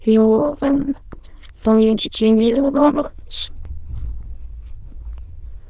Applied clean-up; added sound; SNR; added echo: neural diffusion model UNIVERSE++.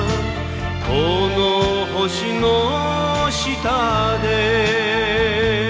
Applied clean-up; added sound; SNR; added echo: none; none; none; none.